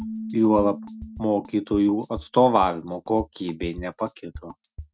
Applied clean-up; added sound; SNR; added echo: neural mask model RNNoise.